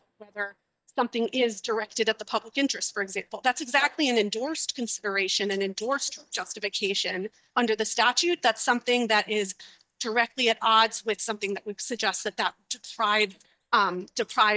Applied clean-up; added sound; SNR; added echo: neural mask model DeepFilterNet 3.